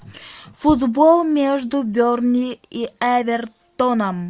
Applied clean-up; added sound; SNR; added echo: none; none; none; none.